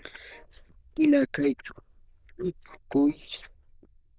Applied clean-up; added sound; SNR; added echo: neural diffusion model UNIVERSE++.